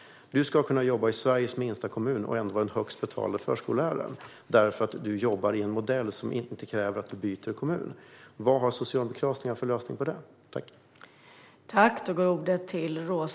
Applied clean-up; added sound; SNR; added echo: none; none; none; none.